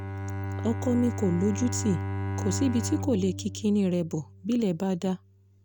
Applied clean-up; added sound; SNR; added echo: none; Bowed string instrument; 5 dB; none.